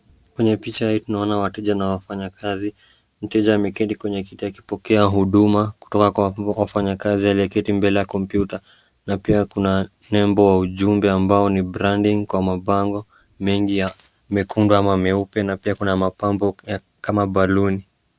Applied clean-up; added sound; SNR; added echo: none; none; none; none.